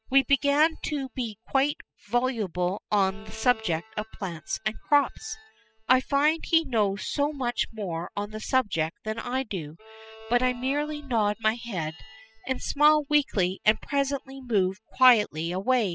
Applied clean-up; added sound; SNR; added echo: classical method spectral subtraction.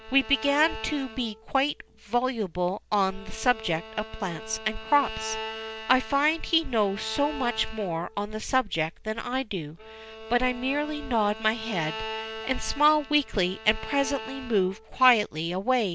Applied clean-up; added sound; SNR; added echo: none; Bowed string instrument; 13 dB; none.